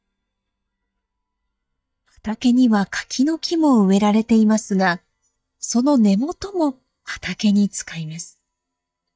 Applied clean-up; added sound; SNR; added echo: neural mask model DeepFilterNet 3.